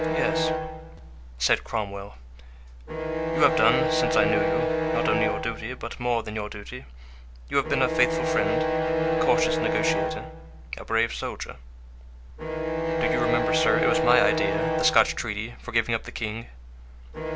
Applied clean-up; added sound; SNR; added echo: none; Bowed string instrument; -1 dB; none.